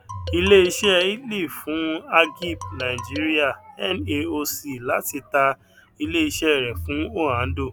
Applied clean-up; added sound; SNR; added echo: none; Marimba, xylophone; 15 dB; none.